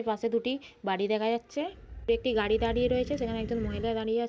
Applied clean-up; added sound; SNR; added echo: none; Animal; 11 dB; none.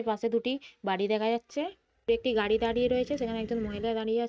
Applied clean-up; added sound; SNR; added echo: neural mask model RNNoise.